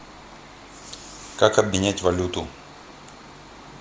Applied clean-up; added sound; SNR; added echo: none; none; none; none.